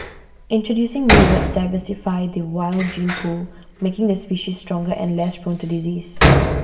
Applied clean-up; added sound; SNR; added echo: none; Door; 0 dB; reverberation time 2.0 s.